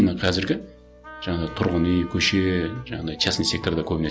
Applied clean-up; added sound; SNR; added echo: none; Wind instrument, woodwind instrument; 18 dB; none.